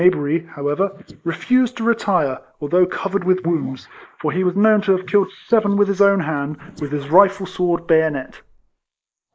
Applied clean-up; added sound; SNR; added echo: neural mask model Resemble Enhance denoiser.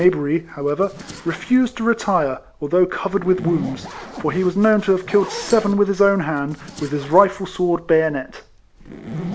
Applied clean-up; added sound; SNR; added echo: none; Zipper (clothing); 16 dB; none.